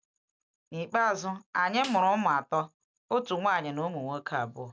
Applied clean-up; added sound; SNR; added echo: none; Snare drum; 18 dB; none.